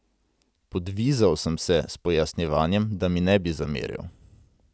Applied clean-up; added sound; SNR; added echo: none; none; none; none.